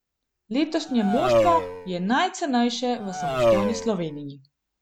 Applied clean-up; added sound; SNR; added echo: none; Race car, auto racing; 0 dB; none.